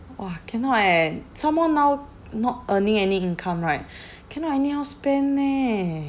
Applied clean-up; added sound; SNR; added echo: none; none; none; none.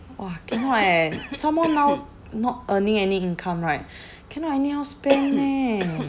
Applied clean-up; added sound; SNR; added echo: none; Cough; 11 dB; none.